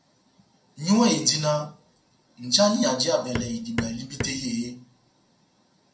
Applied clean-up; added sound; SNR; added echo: none; Hammer; 8 dB; reverberation time 0.2 s.